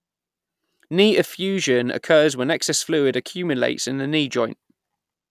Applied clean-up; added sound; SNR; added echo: none; none; none; none.